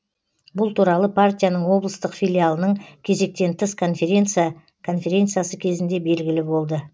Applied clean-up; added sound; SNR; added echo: none; none; none; none.